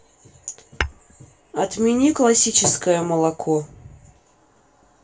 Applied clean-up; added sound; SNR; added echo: none; Tap / Hammer / Glass; 14 dB; reverberation time 0.2 s.